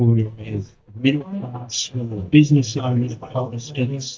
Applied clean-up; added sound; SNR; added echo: neural mask model DeepFilterNet 3.